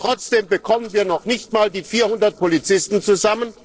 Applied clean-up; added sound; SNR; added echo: neural separator model SepFormer DNS4.